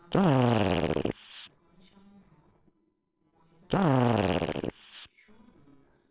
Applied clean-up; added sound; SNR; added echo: neural separator model SepFormer WHAMR!.